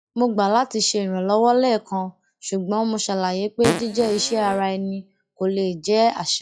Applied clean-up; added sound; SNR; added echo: classical method log-MMSE.